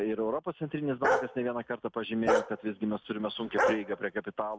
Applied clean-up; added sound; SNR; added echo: none; Bark; 0 dB; none.